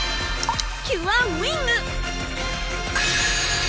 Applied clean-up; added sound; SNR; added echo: none; Drip; 11 dB; none.